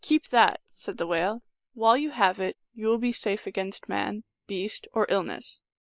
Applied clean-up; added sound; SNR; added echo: neural mask model Resemble Enhance denoiser.